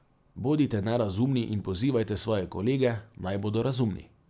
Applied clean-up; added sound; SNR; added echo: none; none; none; none.